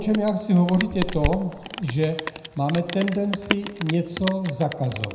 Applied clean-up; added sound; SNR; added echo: none; Rain; 8 dB; reverberation time 0.7 s.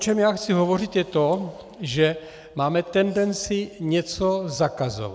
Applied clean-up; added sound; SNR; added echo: none; none; none; none.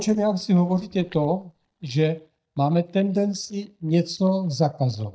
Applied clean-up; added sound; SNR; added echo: neural mask model DeepFilterNet 3.